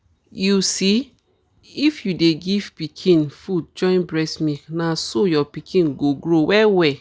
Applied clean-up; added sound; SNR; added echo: none; none; none; none.